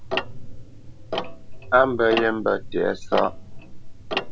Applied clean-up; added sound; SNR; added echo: none; Tick-tock; 5 dB; none.